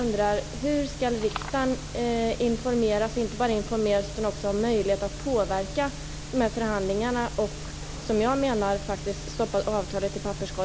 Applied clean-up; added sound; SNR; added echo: none; none; none; none.